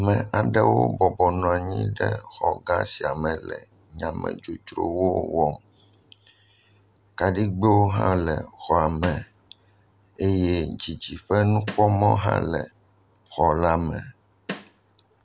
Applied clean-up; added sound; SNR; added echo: none; Snare drum; 12 dB; none.